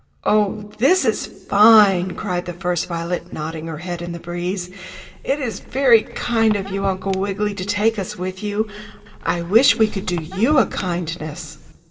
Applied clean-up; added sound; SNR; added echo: none; Squeak; 16 dB; reverberation time 1.1 s.